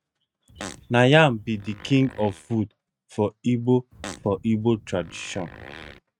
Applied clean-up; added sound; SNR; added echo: neural mask model RNNoise.